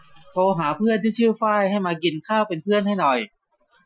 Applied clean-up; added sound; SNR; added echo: classical method Wiener filter.